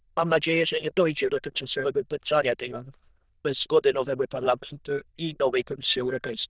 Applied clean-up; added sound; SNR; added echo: neural diffusion model UNIVERSE++.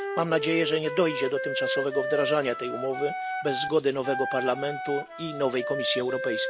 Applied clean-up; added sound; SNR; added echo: none; Wind instrument, woodwind instrument; 4 dB; none.